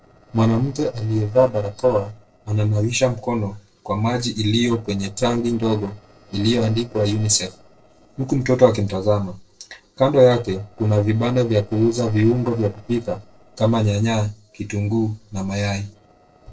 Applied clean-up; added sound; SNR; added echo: neural separator model SepFormer DNS4.